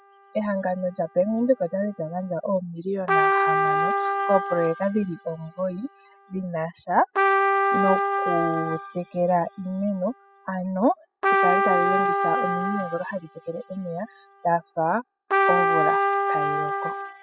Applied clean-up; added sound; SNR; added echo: classical method spectral subtraction.